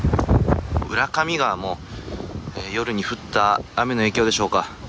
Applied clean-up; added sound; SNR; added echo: none; none; none; none.